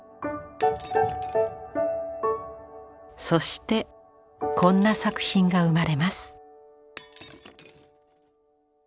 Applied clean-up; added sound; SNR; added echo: none; Shatter; 20 dB; none.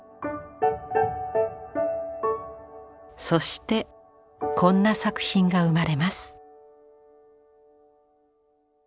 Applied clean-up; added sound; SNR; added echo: none; none; none; none.